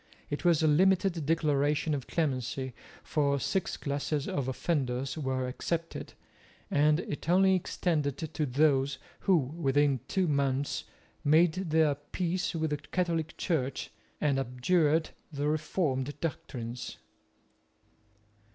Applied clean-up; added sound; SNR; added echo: none; none; none; none.